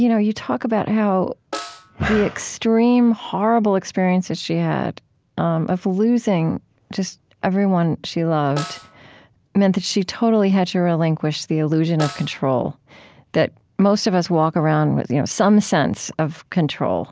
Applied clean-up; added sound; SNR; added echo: none; Snare drum; 18 dB; none.